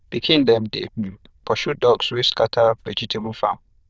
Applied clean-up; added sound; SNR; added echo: neural diffusion model UNIVERSE++.